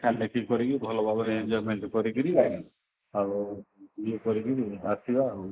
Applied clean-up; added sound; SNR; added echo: neural mask model Resemble Enhance denoiser.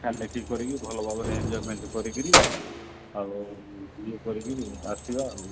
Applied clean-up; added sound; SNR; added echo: none; Keys jangling; -4 dB; none.